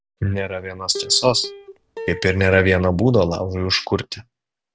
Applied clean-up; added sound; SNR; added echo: none; Plucked string instrument; 16 dB; none.